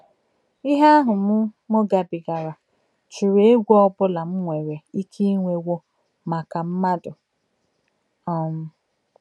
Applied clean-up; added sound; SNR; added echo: none; none; none; none.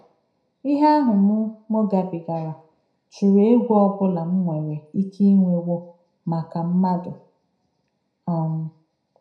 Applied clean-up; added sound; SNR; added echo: none; none; none; reverberation time 0.4 s.